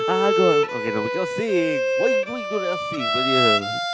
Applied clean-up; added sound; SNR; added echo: none; Bowed string instrument; -3 dB; none.